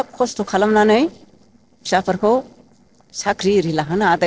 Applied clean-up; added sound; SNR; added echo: neural separator model SepFormer DNS4.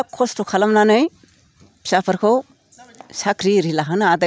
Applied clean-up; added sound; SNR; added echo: none; none; none; none.